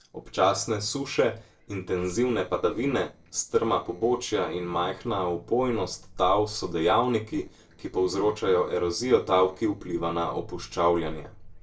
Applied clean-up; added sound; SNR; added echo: neural separator model SepFormer DNS4.